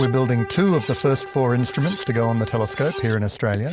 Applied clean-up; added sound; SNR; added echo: none; Bowed string instrument + Cutlery, silverware; 11 dB; none.